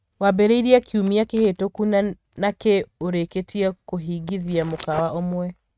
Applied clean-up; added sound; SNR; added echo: neural mask model RNNoise.